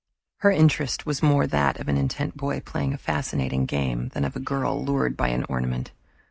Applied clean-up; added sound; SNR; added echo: none; none; none; none.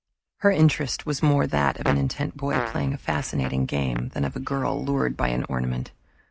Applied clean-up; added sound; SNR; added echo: none; Fart; 11 dB; none.